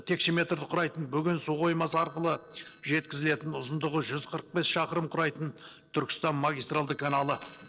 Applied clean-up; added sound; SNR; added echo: neural separator model SepFormer DNS4.